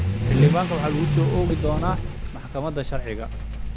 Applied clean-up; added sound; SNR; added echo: none; Accelerating, revving, vroom / Vehicle; -4 dB; none.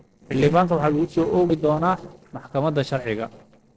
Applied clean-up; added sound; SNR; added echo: neural separator model SepFormer DNS4.